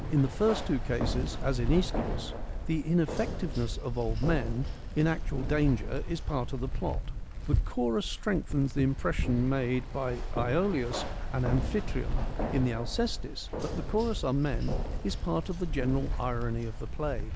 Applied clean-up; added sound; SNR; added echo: none; Keys jangling; 2 dB; none.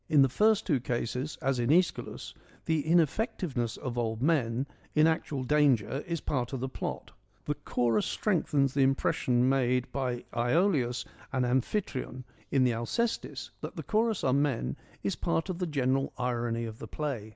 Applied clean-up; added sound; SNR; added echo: none; none; none; none.